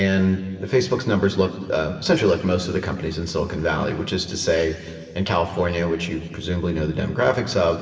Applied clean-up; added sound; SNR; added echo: none; none; none; reverberation time 2.0 s.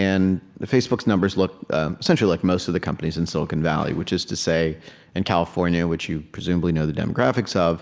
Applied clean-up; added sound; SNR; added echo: none; none; none; none.